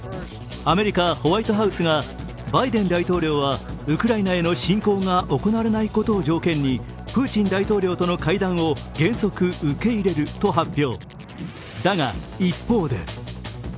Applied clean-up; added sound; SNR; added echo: none; none; none; none.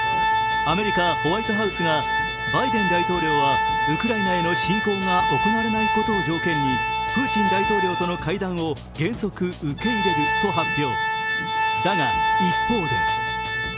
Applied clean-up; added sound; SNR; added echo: none; Organ; -2 dB; none.